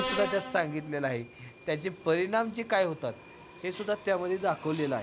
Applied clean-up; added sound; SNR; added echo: none; Subway, metro, underground; 11 dB; none.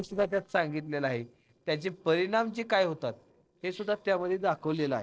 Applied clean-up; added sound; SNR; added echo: neural separator model SepFormer DNS4.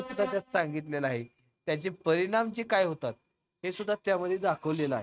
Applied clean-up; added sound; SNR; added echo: neural mask model RNNoise.